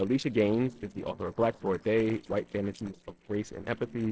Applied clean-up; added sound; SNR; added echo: neural separator model SepFormer DNS4.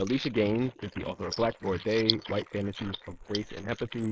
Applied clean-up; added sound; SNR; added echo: neural mask model Resemble Enhance denoiser.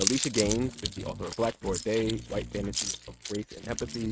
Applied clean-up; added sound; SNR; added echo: neural mask model RNNoise.